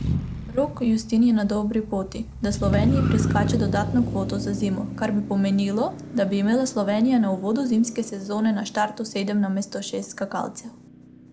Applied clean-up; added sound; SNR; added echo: none; Motor vehicle (road); 6 dB; none.